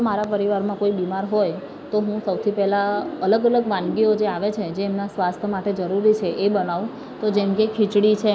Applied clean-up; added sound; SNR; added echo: none; none; none; none.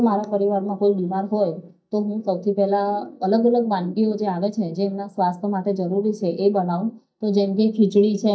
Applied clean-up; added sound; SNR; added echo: neural mask model DeepFilterNet 3.